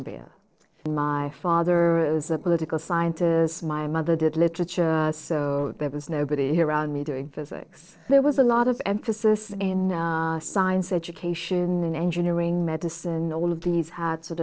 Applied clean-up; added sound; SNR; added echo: neural separator model SepFormer DNS4.